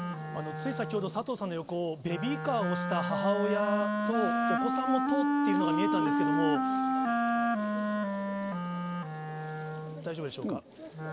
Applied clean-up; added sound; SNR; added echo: none; Wind instrument, woodwind instrument; -4 dB; none.